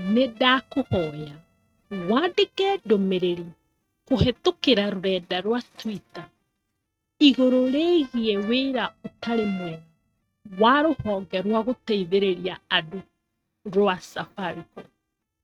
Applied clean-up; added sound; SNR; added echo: neural mask model RNNoise.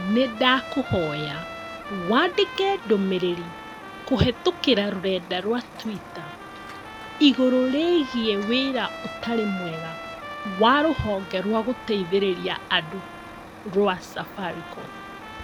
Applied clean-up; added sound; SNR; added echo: none; Truck + Trumpet; 12 dB; none.